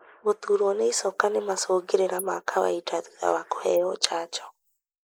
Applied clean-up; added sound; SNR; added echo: neural mask model Resemble Enhance denoiser.